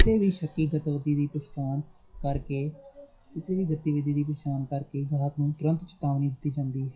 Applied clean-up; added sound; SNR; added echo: classical method WPE with log-MMSE.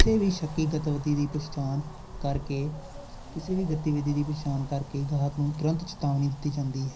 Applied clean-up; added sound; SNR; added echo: none; Wind; 5 dB; reverberation time 0.4 s.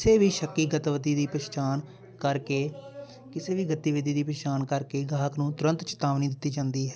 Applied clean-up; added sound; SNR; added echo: none; none; none; none.